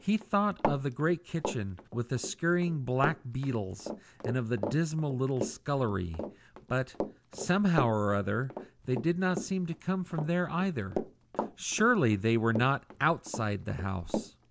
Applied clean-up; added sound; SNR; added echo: none; Run; 9 dB; none.